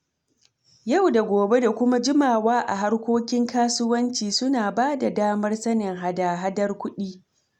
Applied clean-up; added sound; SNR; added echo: none; none; none; none.